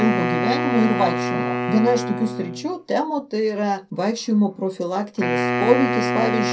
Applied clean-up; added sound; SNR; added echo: none; Wind instrument, woodwind instrument; 3 dB; reverberation time 0.2 s.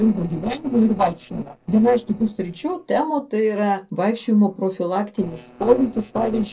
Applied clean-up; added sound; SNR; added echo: neural separator model SepFormer DNS4.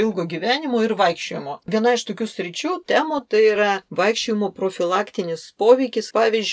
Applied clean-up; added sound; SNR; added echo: none; none; none; none.